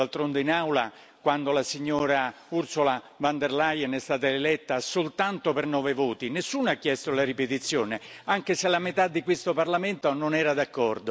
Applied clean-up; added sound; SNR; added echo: none; none; none; none.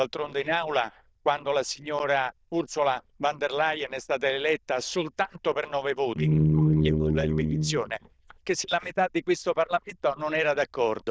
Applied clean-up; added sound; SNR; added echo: neural diffusion model UNIVERSE++.